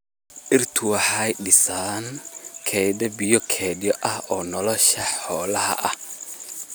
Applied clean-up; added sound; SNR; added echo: none; none; none; none.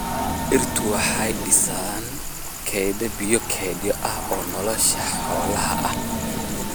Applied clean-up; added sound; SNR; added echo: none; Rain + Train; 2 dB; none.